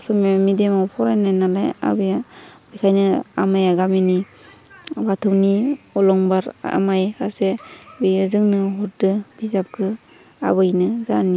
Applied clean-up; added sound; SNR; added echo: none; none; none; none.